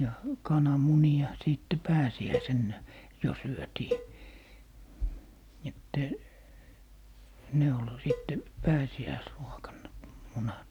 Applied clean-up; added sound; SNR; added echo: none; Cowbell; 8 dB; none.